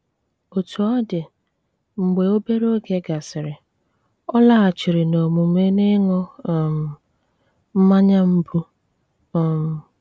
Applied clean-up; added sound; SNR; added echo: none; none; none; none.